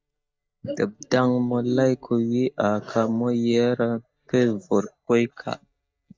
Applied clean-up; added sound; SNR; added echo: neural mask model DeepFilterNet 3.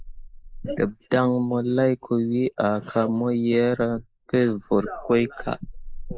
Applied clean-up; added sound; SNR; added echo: neural mask model Resemble Enhance denoiser.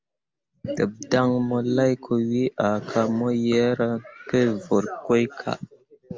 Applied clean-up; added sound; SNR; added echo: none; none; none; none.